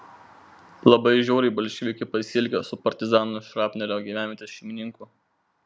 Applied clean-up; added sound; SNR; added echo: none; none; none; none.